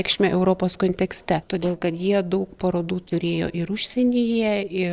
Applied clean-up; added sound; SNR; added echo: neural separator model SepFormer DNS4.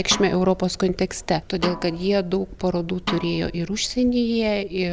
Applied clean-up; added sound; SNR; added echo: none; Snare drum; 13 dB; none.